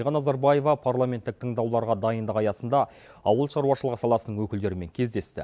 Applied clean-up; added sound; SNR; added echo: none; none; none; none.